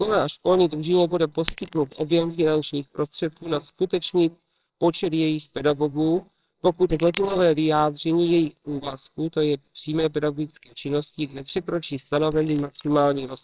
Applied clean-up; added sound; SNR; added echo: neural separator model SepFormer WHAMR!.